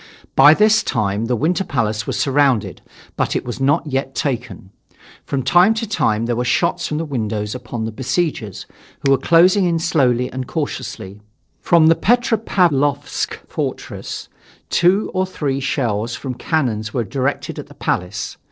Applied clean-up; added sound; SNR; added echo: neural separator model SepFormer DNS4.